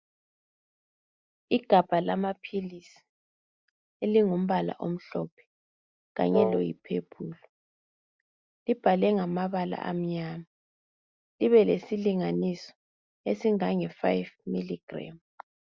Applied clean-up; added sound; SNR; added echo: neural mask model DeepFilterNet 3.